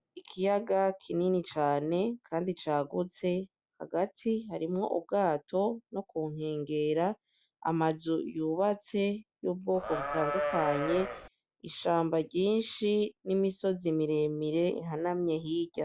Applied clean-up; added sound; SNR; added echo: none; Livestock, farm animals, working animals; 3 dB; none.